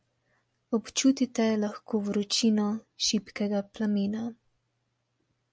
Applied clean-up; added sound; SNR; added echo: none; none; none; none.